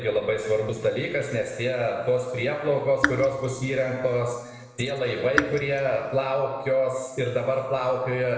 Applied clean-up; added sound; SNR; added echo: none; Raindrop / Drip; 5 dB; reverberation time 2.0 s.